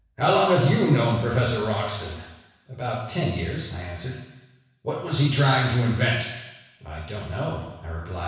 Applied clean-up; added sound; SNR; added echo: none; none; none; reverberation time 1.1 s.